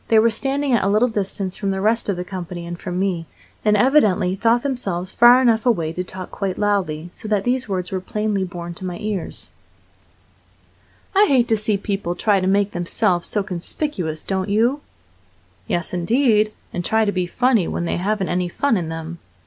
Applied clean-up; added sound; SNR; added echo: none; none; none; none.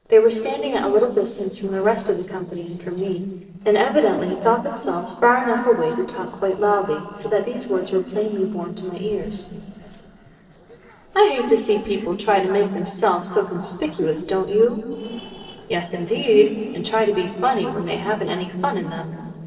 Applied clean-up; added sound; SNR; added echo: neural separator model SepFormer DNS4.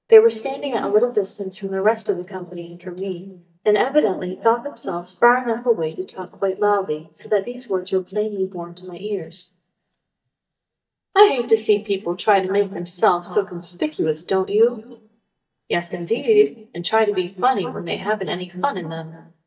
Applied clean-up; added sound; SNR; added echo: neural mask model DeepFilterNet 3.